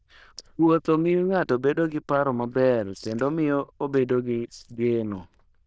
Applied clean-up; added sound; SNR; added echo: neural diffusion model UNIVERSE++.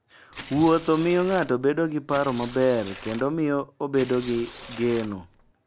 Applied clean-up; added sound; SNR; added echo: none; Tearing; 14 dB; none.